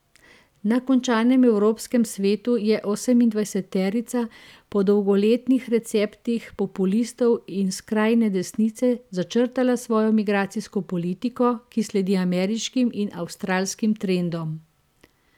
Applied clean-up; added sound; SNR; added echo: none; none; none; none.